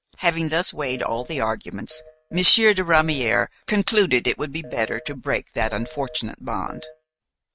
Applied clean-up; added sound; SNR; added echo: neural mask model RNNoise.